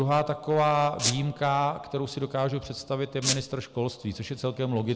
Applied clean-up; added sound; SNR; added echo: none; Squeak; 3 dB; none.